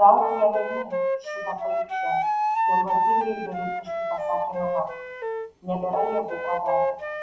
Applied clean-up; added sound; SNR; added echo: none; Wind instrument, woodwind instrument; 0 dB; reverberation time 0.3 s.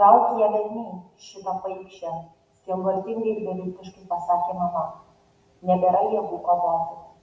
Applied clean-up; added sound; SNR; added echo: none; none; none; none.